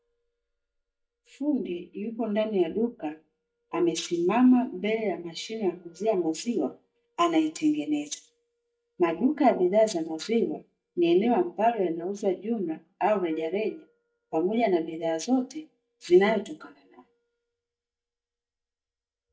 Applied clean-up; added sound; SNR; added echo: neural mask model DeepFilterNet 3.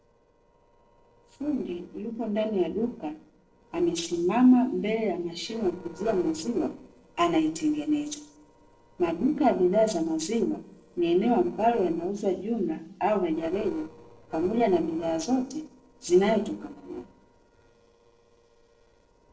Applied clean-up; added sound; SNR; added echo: neural separator model SepFormer DNS4.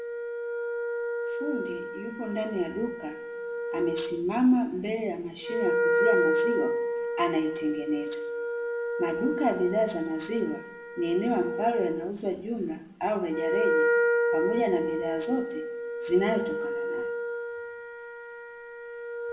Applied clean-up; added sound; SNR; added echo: none; Wind instrument, woodwind instrument; 0 dB; reverberation time 0.7 s.